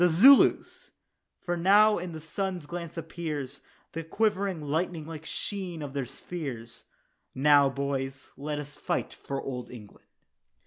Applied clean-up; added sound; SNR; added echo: none; none; none; none.